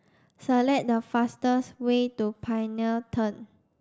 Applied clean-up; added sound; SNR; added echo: none; none; none; none.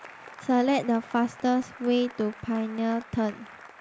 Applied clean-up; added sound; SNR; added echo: none; Applause / Cheering; 19 dB; none.